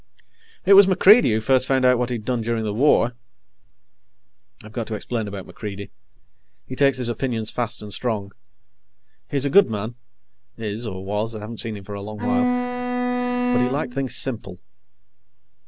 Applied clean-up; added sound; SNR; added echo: none; Bowed string instrument; -1 dB; none.